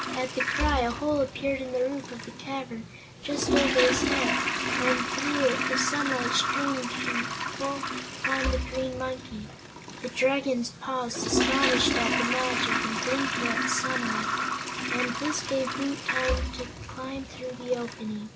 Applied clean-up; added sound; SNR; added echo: none; Toilet flush; -1 dB; none.